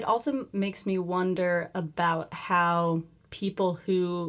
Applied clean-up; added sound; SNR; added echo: none; none; none; reverberation time 0.2 s.